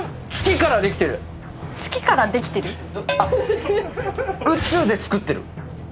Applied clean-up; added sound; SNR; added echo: none; none; none; none.